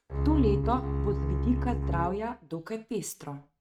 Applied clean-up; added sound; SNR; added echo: neural mask model RNNoise.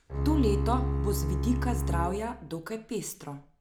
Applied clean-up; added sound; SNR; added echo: none; Bowed string instrument; -3 dB; none.